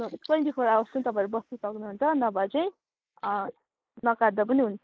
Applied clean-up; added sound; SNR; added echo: neural mask model Resemble Enhance denoiser.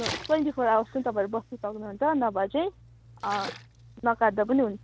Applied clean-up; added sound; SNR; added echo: none; Splash, splatter; 15 dB; none.